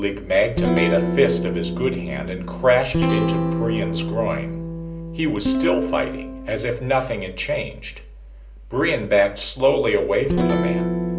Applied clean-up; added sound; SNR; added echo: none; Guitar; 2 dB; reverberation time 0.5 s.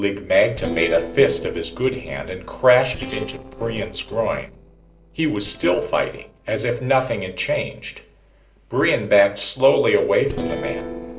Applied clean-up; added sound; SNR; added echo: neural separator model SepFormer DNS4.